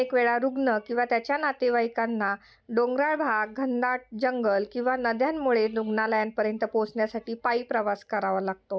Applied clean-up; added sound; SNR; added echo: none; none; none; none.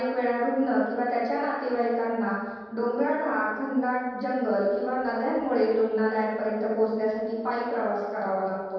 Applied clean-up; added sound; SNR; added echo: none; none; none; reverberation time 1.2 s.